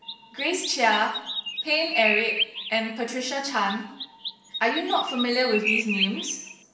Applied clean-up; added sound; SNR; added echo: none; Chirp, tweet; 4 dB; reverberation time 0.8 s.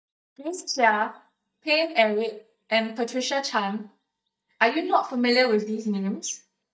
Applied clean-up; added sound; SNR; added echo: neural mask model DeepFilterNet 3.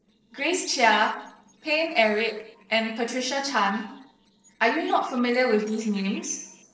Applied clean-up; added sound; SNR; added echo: neural separator model SepFormer DNS4.